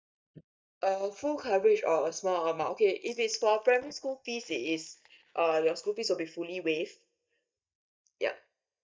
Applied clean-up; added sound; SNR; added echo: neural mask model DeepFilterNet 3.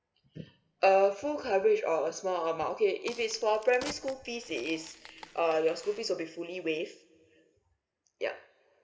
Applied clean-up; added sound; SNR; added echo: none; Crack; 17 dB; reverberation time 2.8 s.